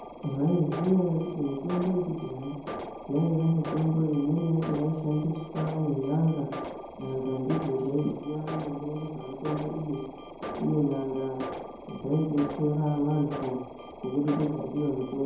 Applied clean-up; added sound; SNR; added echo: none; Alarm; 11 dB; reverberation time 0.9 s.